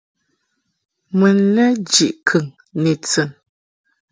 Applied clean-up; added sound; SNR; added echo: none; none; none; none.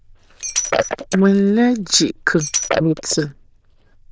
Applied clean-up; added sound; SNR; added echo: neural diffusion model UNIVERSE++.